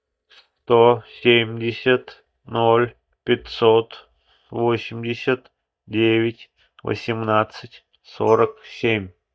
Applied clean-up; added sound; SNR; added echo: neural mask model DeepFilterNet 3.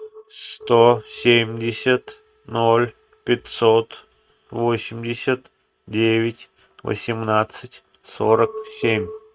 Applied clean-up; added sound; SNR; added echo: neural mask model RNNoise.